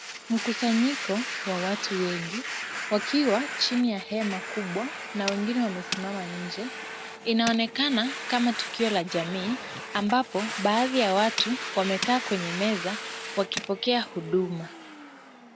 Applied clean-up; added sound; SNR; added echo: none; Tools + Domestic sounds, home sounds; 8 dB; none.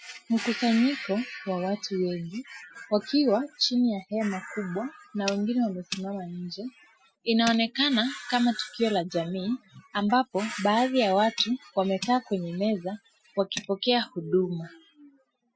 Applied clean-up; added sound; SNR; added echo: classical method Wiener filter.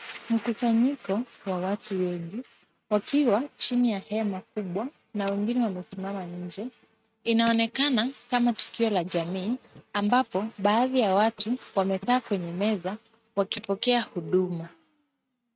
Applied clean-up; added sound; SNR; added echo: neural mask model RNNoise.